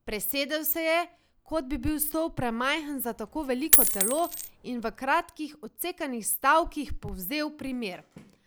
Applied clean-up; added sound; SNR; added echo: none; Coin (dropping); -1 dB; none.